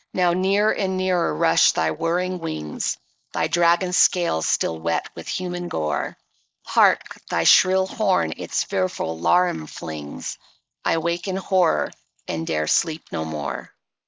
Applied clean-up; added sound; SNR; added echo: neural mask model Resemble Enhance denoiser.